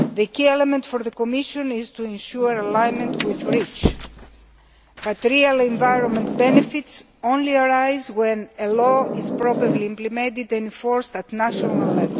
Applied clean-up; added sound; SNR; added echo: none; Zipper (clothing); 6 dB; none.